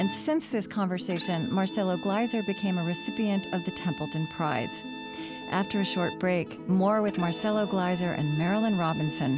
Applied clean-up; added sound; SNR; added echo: none; Bowed string instrument; 15 dB; none.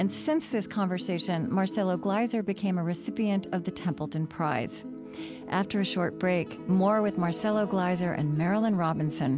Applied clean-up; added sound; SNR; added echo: none; none; none; none.